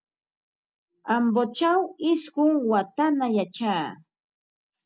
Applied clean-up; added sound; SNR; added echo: none; none; none; none.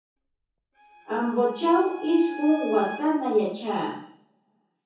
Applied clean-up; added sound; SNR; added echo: none; Bowed string instrument; 16 dB; reverberation time 0.6 s.